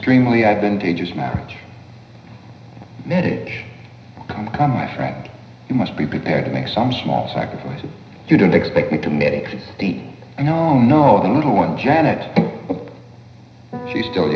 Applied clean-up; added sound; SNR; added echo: none; none; none; reverberation time 0.9 s.